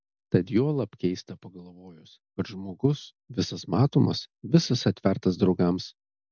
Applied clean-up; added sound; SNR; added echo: none; none; none; none.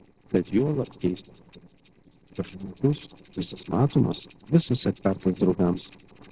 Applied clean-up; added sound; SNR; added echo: neural separator model SepFormer DNS4.